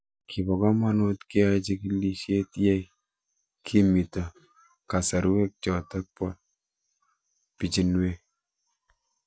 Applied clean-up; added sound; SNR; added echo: none; none; none; none.